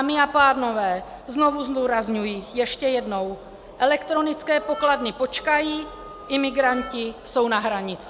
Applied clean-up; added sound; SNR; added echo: none; Harmonica; 16 dB; none.